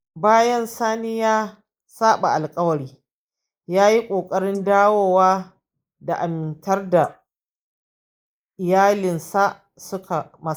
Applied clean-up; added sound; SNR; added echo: neural mask model Resemble Enhance denoiser.